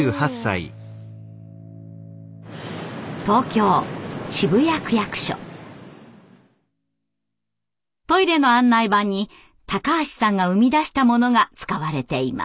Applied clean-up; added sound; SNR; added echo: none; none; none; none.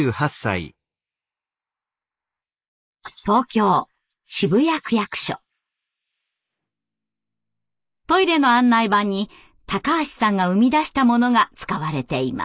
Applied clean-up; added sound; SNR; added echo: neural mask model Resemble Enhance denoiser.